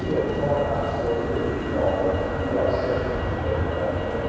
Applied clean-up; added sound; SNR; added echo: none; Motor vehicle (road); 2 dB; reverberation time 2.2 s.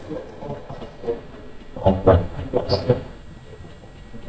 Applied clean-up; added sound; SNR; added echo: neural mask model DeepFilterNet 3.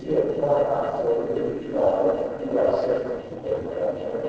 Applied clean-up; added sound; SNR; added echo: neural separator model SepFormer DNS4.